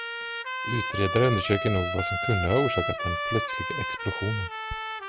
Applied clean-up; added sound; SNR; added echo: none; Trumpet; 3 dB; none.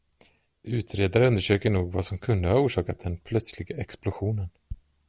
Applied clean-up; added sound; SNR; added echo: none; none; none; none.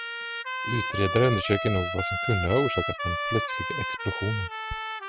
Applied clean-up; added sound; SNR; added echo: classical method spectral subtraction.